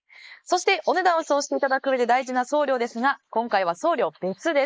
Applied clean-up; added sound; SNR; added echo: neural mask model Resemble Enhance denoiser.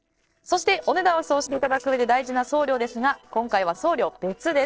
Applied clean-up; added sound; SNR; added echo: neural separator model SepFormer DNS4.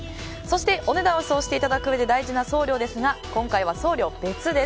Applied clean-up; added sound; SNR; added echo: none; none; none; none.